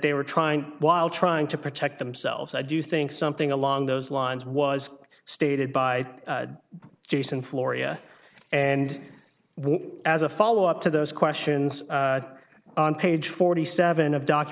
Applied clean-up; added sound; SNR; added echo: none; none; none; none.